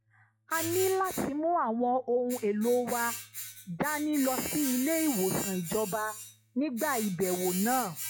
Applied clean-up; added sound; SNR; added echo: classical method log-MMSE.